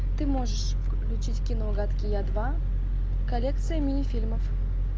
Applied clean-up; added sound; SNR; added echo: none; none; none; none.